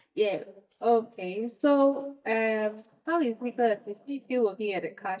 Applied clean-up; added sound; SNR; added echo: neural mask model DeepFilterNet 3.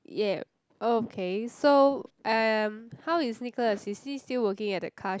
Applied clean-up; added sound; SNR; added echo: none; none; none; none.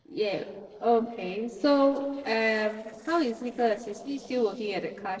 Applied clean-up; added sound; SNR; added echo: neural separator model SepFormer DNS4.